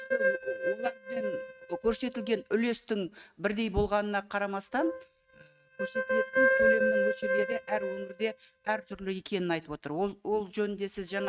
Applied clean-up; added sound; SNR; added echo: neural mask model RNNoise.